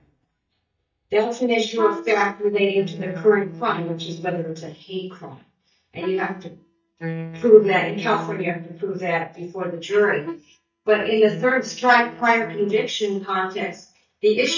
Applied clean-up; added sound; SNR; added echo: neural mask model DeepFilterNet 3.